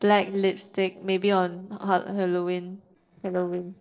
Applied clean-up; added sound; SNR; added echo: neural separator model SepFormer DNS4.